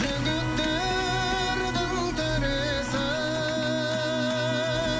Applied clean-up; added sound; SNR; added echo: none; Trumpet + Idling; 7 dB; none.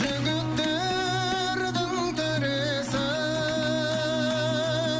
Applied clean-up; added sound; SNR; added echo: none; none; none; none.